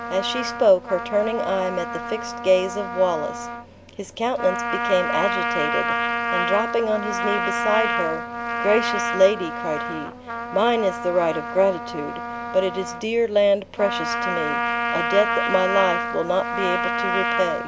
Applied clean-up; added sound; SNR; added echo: none; Trumpet; 3 dB; none.